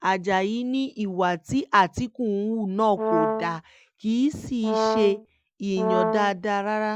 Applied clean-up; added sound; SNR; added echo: none; Brass instrument; 1 dB; none.